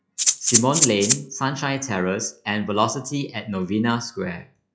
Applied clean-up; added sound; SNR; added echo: classical method log-MMSE.